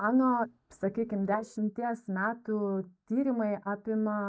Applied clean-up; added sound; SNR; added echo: neural mask model DeepFilterNet 3.